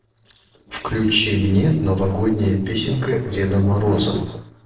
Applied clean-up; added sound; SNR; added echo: neural separator model SepFormer DNS4.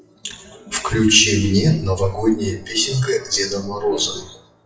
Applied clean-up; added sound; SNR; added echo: classical method WPE with log-MMSE.